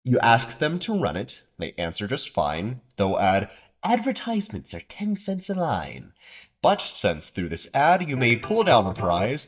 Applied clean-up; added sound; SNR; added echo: neural mask model DeepFilterNet 3.